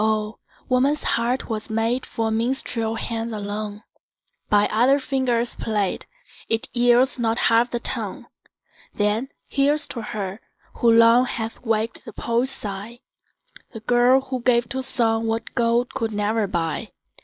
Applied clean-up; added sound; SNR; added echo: neural mask model Resemble Enhance denoiser.